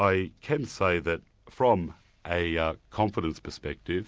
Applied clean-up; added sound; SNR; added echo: none; none; none; none.